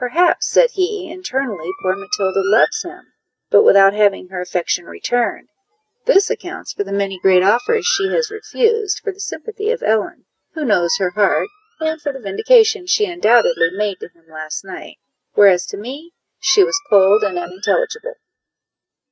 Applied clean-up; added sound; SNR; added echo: neural mask model RNNoise.